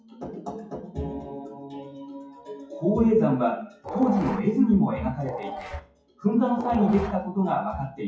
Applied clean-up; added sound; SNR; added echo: classical method WPE with log-MMSE.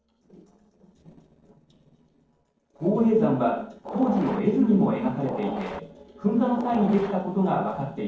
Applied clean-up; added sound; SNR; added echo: neural separator model SepFormer DNS4.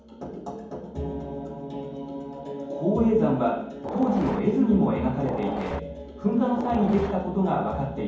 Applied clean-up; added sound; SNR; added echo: none; Train; 6 dB; reverberation time 1.2 s.